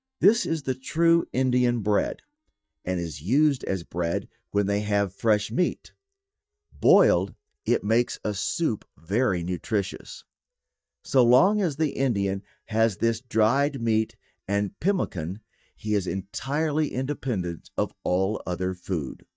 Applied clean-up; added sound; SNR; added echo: neural mask model DeepFilterNet 3.